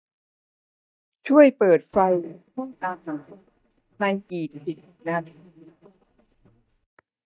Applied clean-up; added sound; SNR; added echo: neural mask model DeepFilterNet 3.